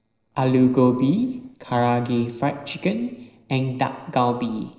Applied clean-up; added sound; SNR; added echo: neural separator model SepFormer DNS4.